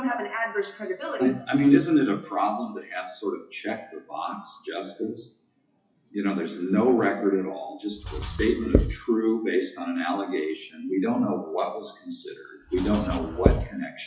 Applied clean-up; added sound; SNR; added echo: classical method WPE with log-MMSE.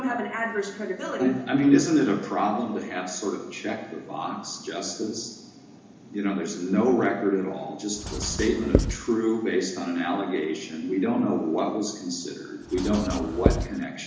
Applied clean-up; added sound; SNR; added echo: none; Writing; 1 dB; reverberation time 1.0 s.